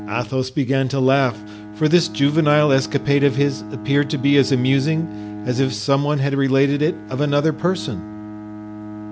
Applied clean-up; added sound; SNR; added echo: none; Bowed string instrument; 14 dB; none.